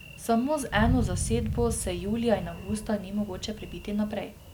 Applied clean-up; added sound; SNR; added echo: none; Thunder; 5 dB; none.